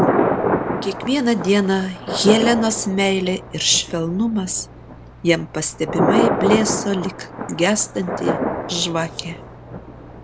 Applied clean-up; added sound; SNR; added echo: none; Thunder; 3 dB; none.